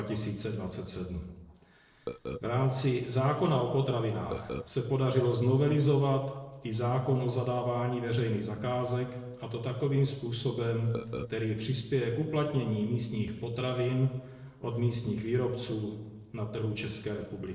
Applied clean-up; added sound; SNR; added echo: neural separator model SepFormer DNS4.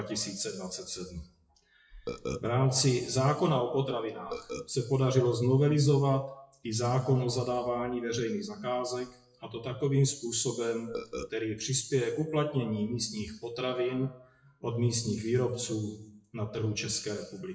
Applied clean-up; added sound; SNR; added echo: classical method WPE with log-MMSE.